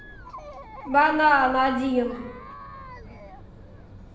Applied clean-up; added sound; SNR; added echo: none; Chatter; 17 dB; reverberation time 0.8 s.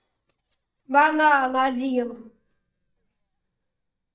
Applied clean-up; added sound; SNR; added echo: neural mask model DeepFilterNet 3.